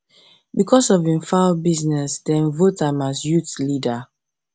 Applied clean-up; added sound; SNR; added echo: none; none; none; none.